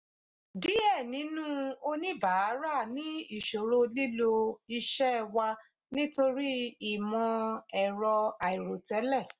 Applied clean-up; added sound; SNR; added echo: none; none; none; none.